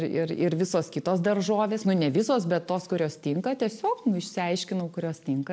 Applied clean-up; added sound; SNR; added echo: none; none; none; none.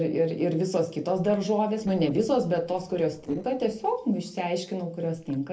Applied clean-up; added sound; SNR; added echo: neural separator model SepFormer DNS4.